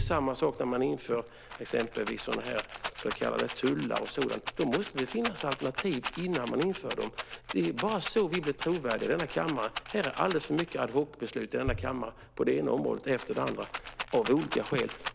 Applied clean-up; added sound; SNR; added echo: none; Rattle; 9 dB; none.